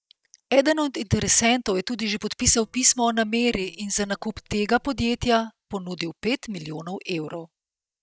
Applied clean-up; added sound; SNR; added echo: neural mask model DeepFilterNet 3.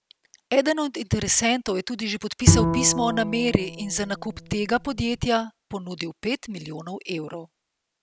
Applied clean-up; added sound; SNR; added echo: none; Bowed string instrument; 0 dB; none.